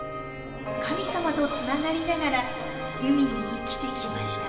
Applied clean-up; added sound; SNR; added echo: none; Train; 19 dB; reverberation time 2.3 s.